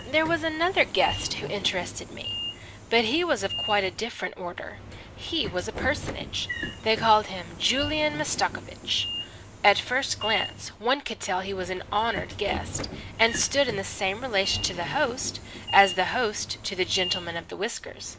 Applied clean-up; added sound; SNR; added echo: none; Sliding door / Train; 10 dB; none.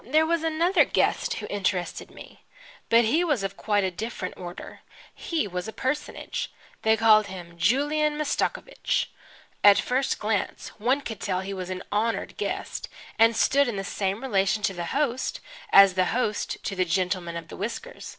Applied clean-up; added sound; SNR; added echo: none; none; none; none.